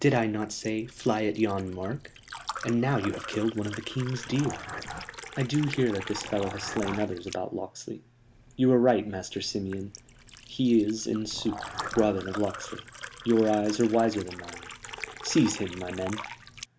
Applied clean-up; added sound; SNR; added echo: none; Liquid + Dog; 13 dB; none.